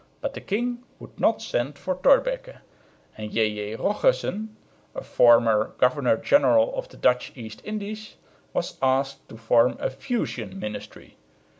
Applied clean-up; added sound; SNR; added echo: none; none; none; none.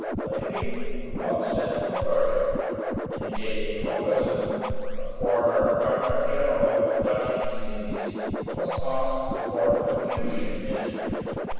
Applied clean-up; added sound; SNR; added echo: none; Scratching (performance technique); 1 dB; reverberation time 2.2 s.